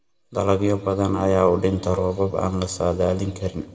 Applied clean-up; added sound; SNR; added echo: none; Cowbell; 19 dB; reverberation time 1.3 s.